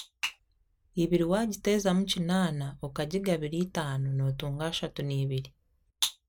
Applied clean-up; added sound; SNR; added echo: none; none; none; none.